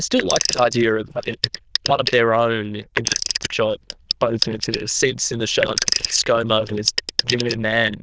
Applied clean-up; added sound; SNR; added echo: neural diffusion model UNIVERSE++.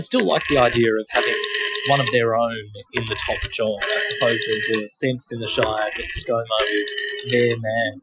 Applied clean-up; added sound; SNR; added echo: classical method Wiener filter.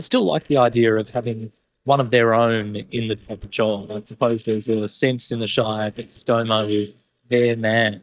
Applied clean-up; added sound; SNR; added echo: neural mask model DeepFilterNet 3.